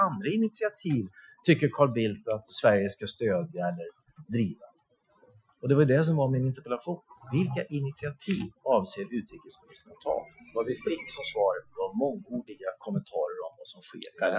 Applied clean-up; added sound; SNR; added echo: classical method Wiener filter.